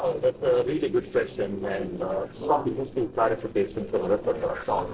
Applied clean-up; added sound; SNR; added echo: neural separator model SepFormer DNS4.